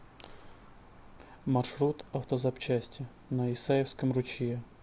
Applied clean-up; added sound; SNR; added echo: none; none; none; none.